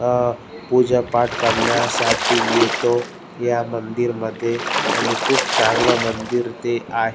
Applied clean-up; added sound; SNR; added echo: none; Splash, splatter; 1 dB; none.